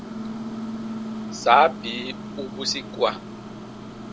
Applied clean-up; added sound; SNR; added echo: none; Microwave oven; 8 dB; none.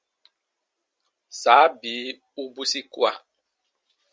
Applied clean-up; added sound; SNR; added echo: none; none; none; none.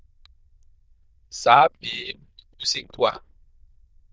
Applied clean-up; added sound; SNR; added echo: neural diffusion model UNIVERSE++.